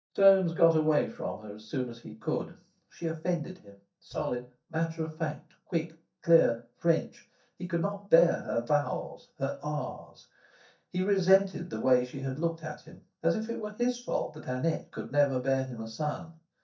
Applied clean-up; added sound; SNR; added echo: neural mask model DeepFilterNet 3.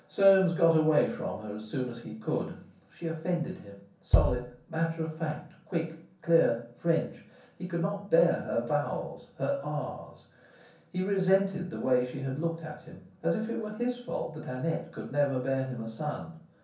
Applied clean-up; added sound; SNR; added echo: none; Bass drum; 2 dB; reverberation time 0.6 s.